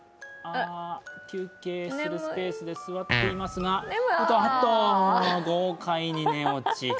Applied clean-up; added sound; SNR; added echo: none; Fart; 3 dB; none.